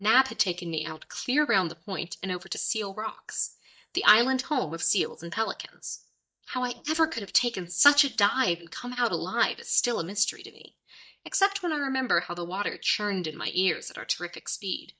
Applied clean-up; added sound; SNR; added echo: neural mask model DeepFilterNet 3.